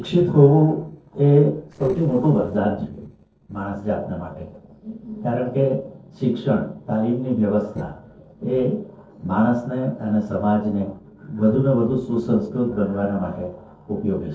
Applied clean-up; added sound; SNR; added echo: neural separator model SepFormer DNS4.